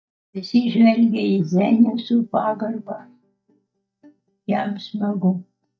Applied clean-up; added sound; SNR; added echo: neural mask model DeepFilterNet 3.